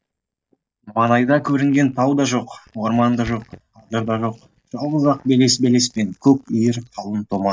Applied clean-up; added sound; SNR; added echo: neural mask model DeepFilterNet 3.